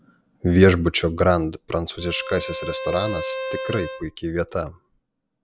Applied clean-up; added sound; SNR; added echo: none; Bowed string instrument; 10 dB; none.